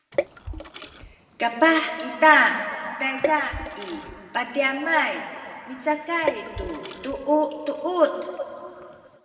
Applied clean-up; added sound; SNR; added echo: none; Water / Splash, splatter; 11 dB; reverberation time 2.5 s.